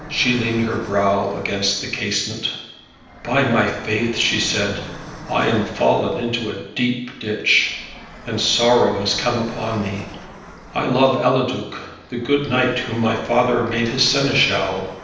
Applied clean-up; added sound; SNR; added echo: none; Fixed-wing aircraft, airplane; 17 dB; reverberation time 0.9 s.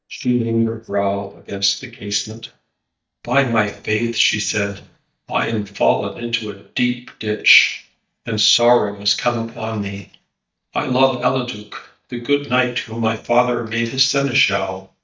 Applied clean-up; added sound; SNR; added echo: neural mask model DeepFilterNet 3.